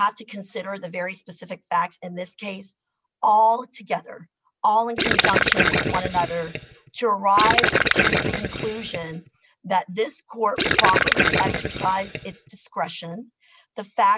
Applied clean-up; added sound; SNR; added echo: none; Gurgling; -2 dB; none.